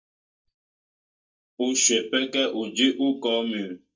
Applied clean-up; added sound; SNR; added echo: neural mask model DeepFilterNet 3.